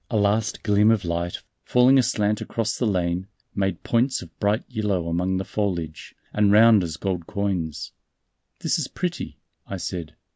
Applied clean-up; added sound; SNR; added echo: none; none; none; none.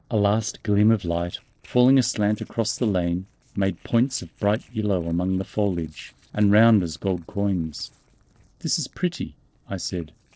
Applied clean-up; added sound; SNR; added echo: neural separator model SepFormer DNS4.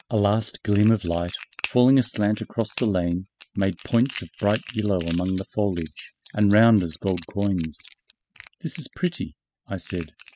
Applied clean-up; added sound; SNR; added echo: classical method spectral subtraction.